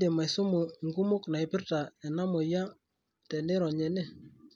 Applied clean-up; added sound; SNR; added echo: none; none; none; none.